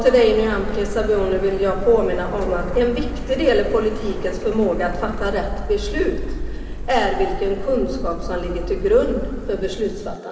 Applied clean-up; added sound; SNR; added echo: none; Printer; 6 dB; reverberation time 2.5 s.